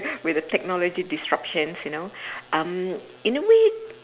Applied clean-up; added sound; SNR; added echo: none; none; none; none.